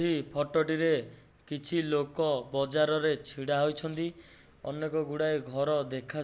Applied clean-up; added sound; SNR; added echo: none; none; none; none.